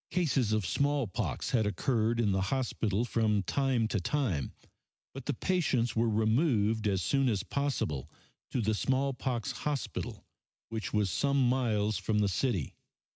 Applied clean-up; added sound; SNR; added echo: none; none; none; none.